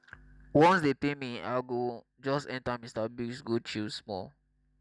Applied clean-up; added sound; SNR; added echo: none; none; none; none.